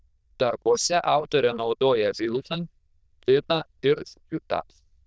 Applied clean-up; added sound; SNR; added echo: neural diffusion model UNIVERSE++.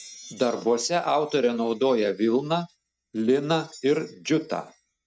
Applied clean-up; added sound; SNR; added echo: neural mask model RNNoise.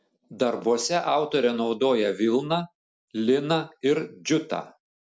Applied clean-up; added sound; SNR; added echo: none; none; none; none.